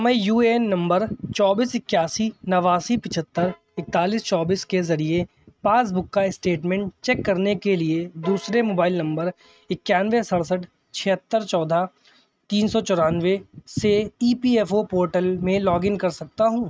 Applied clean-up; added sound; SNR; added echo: neural mask model RNNoise.